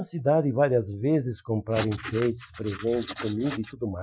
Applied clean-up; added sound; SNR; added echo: classical method Wiener filter.